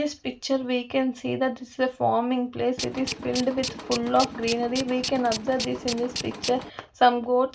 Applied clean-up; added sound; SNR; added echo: none; Tools; 8 dB; reverberation time 0.2 s.